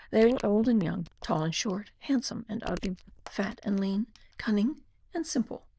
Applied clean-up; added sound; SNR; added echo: neural diffusion model UNIVERSE++.